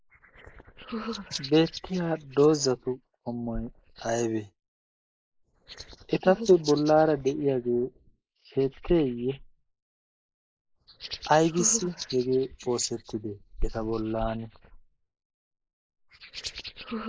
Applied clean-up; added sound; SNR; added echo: neural mask model Resemble Enhance denoiser.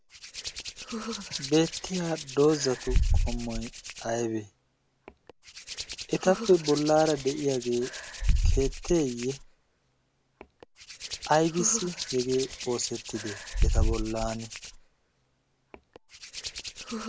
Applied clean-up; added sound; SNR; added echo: none; Hands; 2 dB; none.